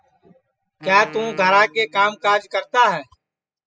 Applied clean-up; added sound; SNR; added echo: classical method spectral subtraction.